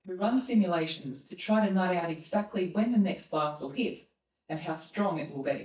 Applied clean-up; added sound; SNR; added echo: neural mask model DeepFilterNet 3.